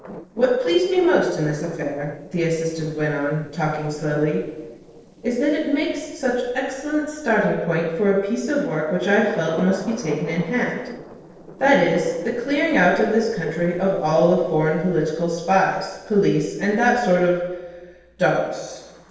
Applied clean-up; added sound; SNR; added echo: neural separator model SepFormer DNS4.